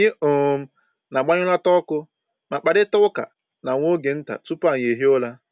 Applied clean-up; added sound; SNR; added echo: none; none; none; none.